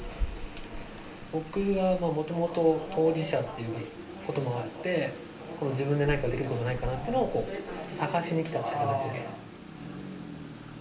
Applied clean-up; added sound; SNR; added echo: none; Rain; 10 dB; reverberation time 0.3 s.